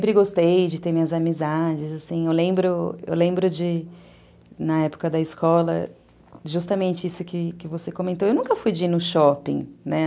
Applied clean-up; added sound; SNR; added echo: none; none; none; none.